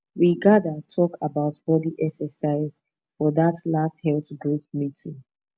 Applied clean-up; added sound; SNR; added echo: none; none; none; none.